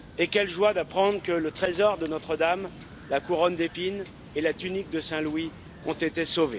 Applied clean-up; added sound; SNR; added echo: none; Waves, surf + Wind / Boat, Water vehicle; 18 dB; none.